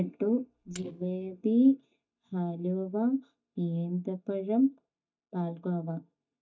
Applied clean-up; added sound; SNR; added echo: neural mask model DeepFilterNet 3.